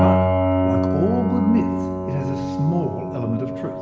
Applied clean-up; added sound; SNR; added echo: none; Piano; -3 dB; reverberation time 2.0 s.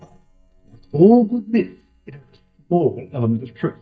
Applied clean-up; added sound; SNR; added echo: neural mask model DeepFilterNet 3.